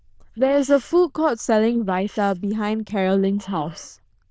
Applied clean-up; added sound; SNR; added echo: neural diffusion model UNIVERSE++.